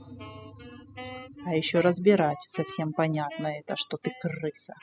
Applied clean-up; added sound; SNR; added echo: classical method spectral subtraction.